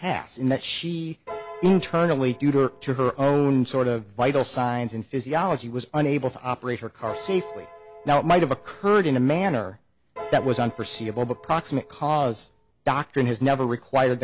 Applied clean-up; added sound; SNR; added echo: none; Piano; 17 dB; none.